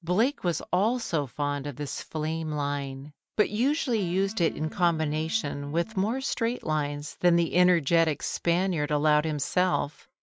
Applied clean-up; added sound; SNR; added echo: neural mask model RNNoise.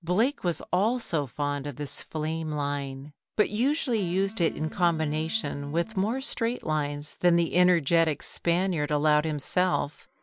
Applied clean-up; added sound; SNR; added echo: none; Electric guitar; 17 dB; none.